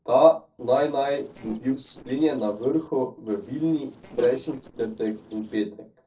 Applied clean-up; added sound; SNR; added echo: neural separator model SepFormer DNS4.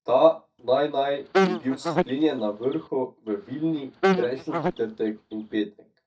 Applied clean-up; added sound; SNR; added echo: neural mask model DeepFilterNet 3.